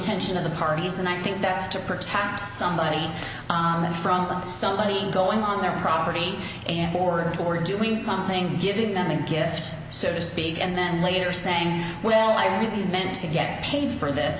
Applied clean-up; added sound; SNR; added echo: none; none; none; none.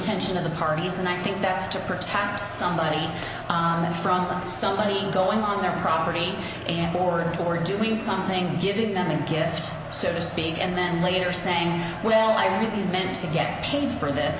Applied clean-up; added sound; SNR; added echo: none; Crowd; 13 dB; none.